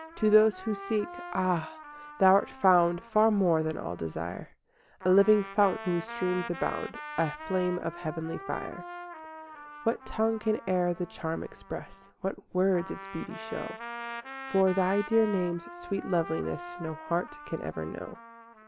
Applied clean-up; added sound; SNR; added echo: none; Trumpet; 14 dB; none.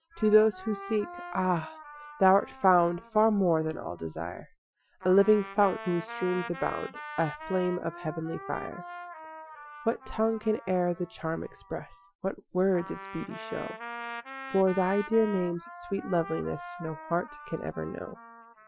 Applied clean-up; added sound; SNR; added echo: classical method Wiener filter.